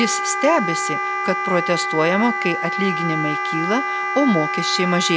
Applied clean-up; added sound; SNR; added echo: none; Wind instrument, woodwind instrument; 2 dB; none.